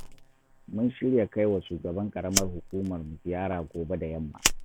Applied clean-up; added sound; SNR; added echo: none; Fire; 5 dB; none.